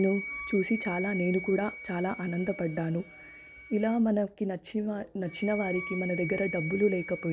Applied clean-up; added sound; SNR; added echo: none; Wind instrument, woodwind instrument; 11 dB; none.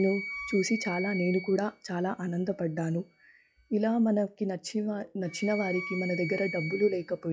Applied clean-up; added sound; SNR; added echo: classical method log-MMSE.